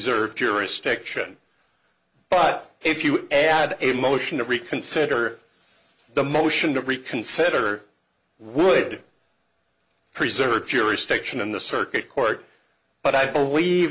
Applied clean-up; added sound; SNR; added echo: none; none; none; none.